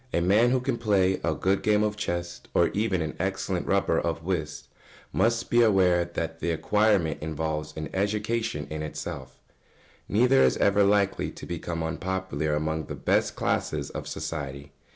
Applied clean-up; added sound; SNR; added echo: none; none; none; none.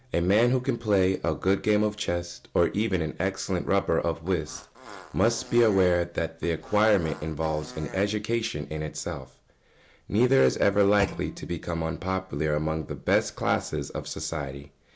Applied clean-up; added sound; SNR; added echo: none; Fart + Thump, thud; 18 dB; none.